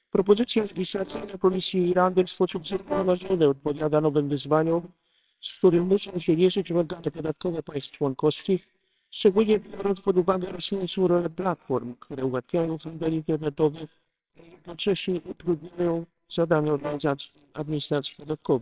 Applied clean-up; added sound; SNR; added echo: neural separator model SepFormer WHAMR!.